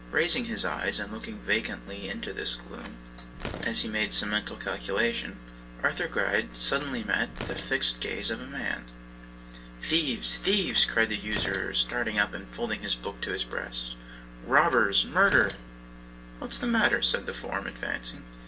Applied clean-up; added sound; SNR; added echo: none; Tearing; 16 dB; reverberation time 0.1 s.